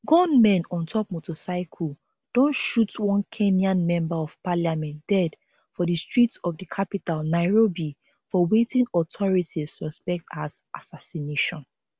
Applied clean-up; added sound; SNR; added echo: none; none; none; none.